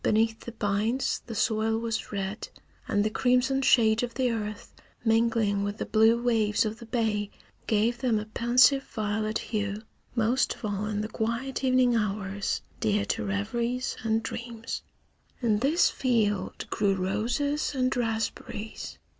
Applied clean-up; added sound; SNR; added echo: none; none; none; none.